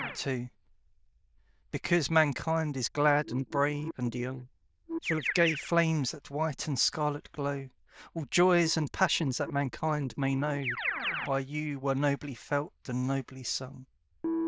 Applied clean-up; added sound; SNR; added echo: neural diffusion model UNIVERSE++.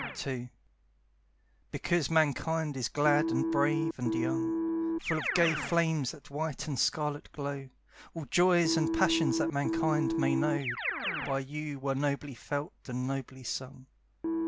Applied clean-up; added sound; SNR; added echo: none; Keyboard (musical); 3 dB; none.